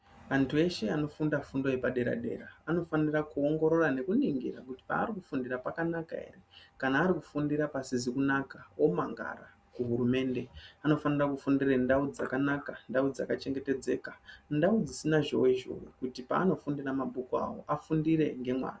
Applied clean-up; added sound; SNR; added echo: none; none; none; none.